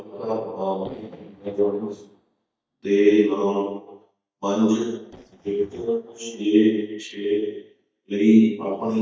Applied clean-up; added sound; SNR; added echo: neural mask model DeepFilterNet 3.